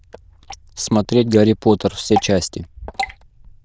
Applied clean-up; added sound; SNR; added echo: neural diffusion model UNIVERSE++.